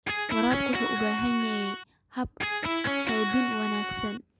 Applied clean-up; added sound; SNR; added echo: none; Electric guitar; -1 dB; none.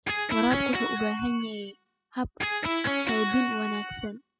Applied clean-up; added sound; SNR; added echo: classical method spectral subtraction.